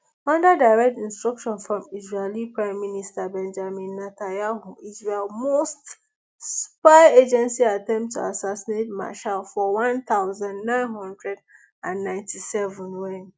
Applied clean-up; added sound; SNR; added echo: none; none; none; none.